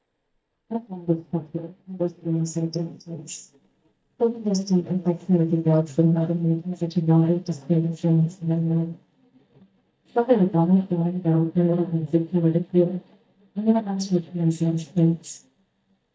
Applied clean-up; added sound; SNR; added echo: neural mask model DeepFilterNet 3.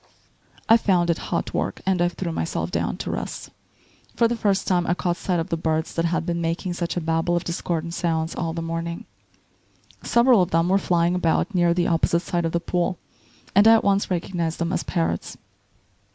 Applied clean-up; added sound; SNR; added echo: none; none; none; none.